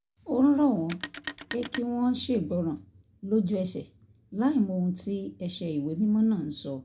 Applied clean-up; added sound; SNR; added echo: none; Telephone; 13 dB; none.